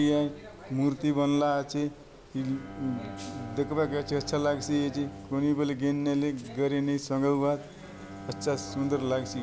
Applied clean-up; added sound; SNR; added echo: none; Bowed string instrument; 16 dB; none.